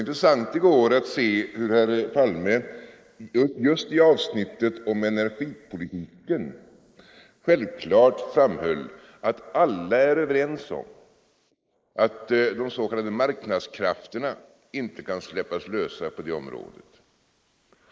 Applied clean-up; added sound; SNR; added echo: neural mask model Resemble Enhance denoiser.